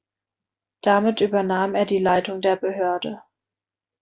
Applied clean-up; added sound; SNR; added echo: none; none; none; none.